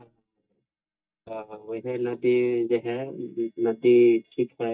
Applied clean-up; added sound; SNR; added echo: neural mask model DeepFilterNet 3.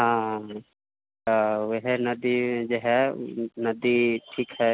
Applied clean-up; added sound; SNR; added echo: none; none; none; none.